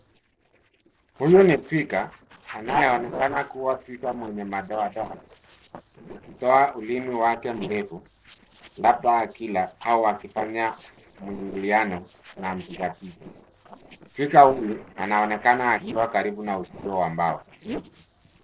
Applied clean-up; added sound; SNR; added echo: neural separator model SepFormer DNS4.